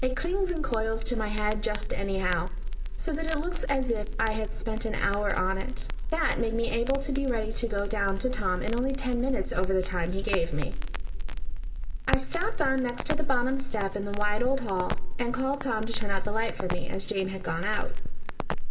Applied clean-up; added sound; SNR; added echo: none; Crackle; -3 dB; reverberation time 0.5 s.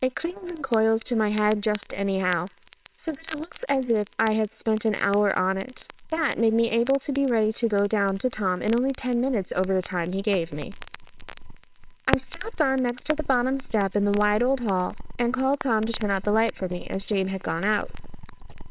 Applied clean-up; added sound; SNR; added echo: neural separator model SepFormer WHAMR!.